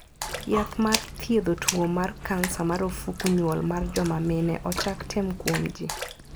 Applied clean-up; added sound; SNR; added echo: none; Breathing + Splash, splatter; 7 dB; none.